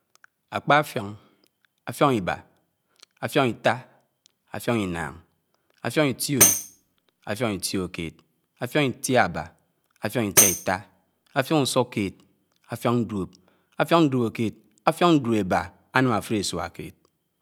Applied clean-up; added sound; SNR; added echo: none; Tambourine; -1 dB; none.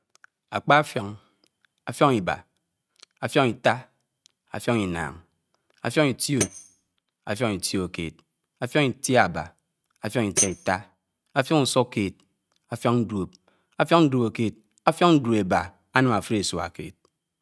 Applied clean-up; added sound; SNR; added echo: neural mask model RNNoise.